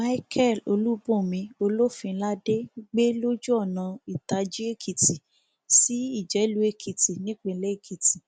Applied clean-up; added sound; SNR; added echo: none; none; none; none.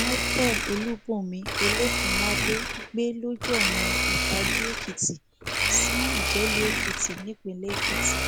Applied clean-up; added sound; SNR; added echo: none; Domestic sounds, home sounds; -3 dB; none.